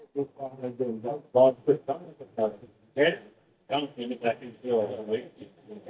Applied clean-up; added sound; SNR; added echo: neural mask model DeepFilterNet 3.